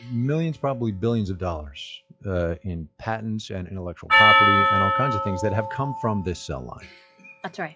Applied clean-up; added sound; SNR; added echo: classical method log-MMSE.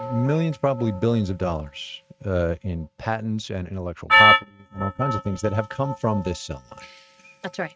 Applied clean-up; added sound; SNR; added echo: neural mask model RNNoise.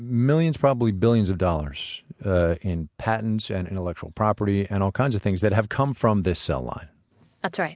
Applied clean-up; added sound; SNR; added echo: none; none; none; none.